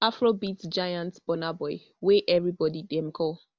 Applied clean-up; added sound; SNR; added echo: none; none; none; none.